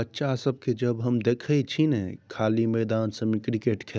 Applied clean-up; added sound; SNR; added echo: none; none; none; none.